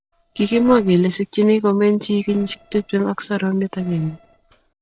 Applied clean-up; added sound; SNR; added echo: neural separator model SepFormer DNS4.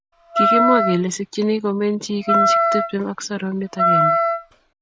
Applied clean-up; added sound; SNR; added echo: none; Wind instrument, woodwind instrument; -4 dB; none.